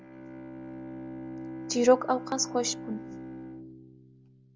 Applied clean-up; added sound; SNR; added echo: none; Bowed string instrument; 10 dB; none.